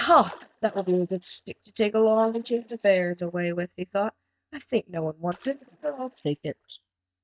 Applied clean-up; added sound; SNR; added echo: neural mask model DeepFilterNet 3.